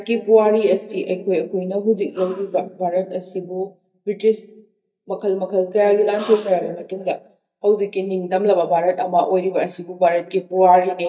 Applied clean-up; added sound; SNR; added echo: neural mask model DeepFilterNet 3.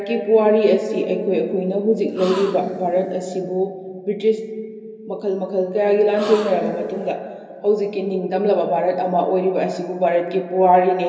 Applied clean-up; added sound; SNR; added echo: none; Gasp; 14 dB; reverberation time 0.3 s.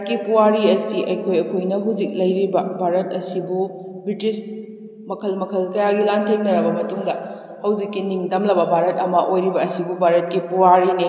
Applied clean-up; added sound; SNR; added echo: none; none; none; none.